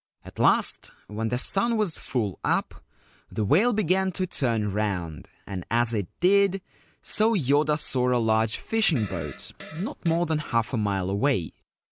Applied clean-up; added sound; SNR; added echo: none; Fart; 16 dB; none.